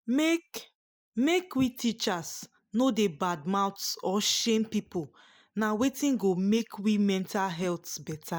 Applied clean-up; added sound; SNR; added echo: neural mask model Resemble Enhance denoiser.